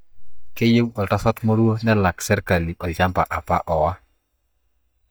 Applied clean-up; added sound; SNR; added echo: neural mask model DeepFilterNet 3.